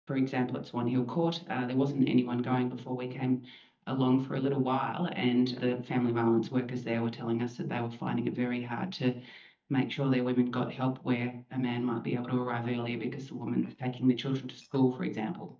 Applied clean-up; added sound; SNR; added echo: neural mask model DeepFilterNet 3.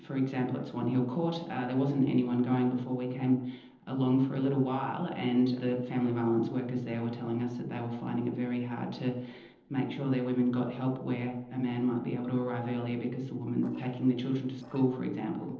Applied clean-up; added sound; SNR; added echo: neural separator model SepFormer DNS4.